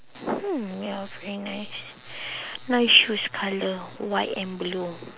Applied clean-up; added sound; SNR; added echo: none; none; none; none.